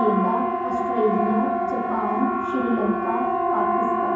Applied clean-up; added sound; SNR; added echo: none; Siren; -2 dB; reverberation time 1.2 s.